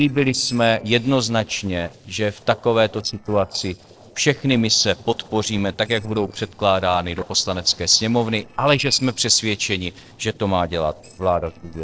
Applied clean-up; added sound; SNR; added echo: neural separator model SepFormer DNS4.